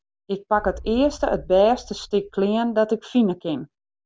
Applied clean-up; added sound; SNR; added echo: none; Boom; 18 dB; none.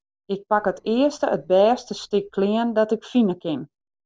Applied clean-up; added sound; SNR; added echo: neural separator model SepFormer DNS4.